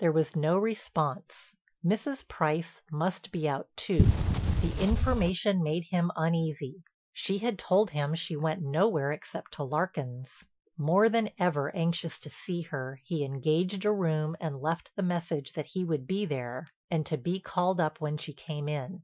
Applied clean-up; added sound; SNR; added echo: classical method Wiener filter.